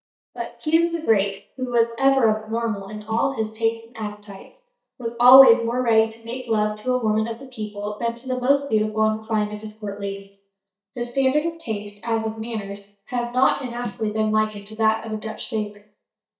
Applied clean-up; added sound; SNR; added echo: neural mask model DeepFilterNet 3.